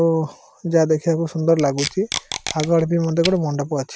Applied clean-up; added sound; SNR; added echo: none; Packing tape, duct tape; 10 dB; none.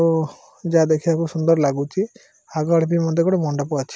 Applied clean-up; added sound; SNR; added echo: none; none; none; none.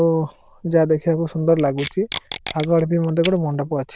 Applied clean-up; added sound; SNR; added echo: neural diffusion model UNIVERSE++.